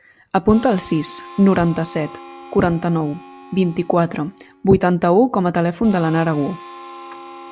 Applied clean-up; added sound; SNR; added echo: none; Harmonica; 20 dB; none.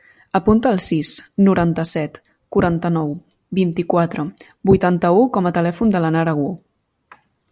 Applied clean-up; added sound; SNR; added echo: none; none; none; none.